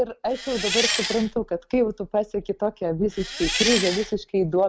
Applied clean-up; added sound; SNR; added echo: none; Engine; 3 dB; none.